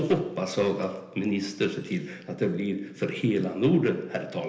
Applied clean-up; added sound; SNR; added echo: none; none; none; reverberation time 1.4 s.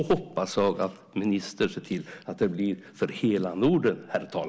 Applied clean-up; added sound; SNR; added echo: none; none; none; none.